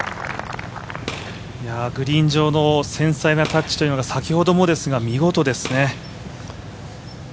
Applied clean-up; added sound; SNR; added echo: none; Gunshot, gunfire; 17 dB; none.